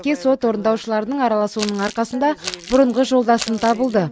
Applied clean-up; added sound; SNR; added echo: none; Crumpling, crinkling; 14 dB; none.